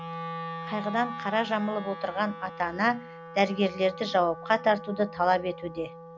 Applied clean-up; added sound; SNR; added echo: none; Wind instrument, woodwind instrument; 12 dB; none.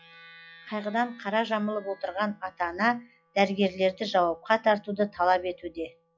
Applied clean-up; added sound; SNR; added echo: classical method log-MMSE.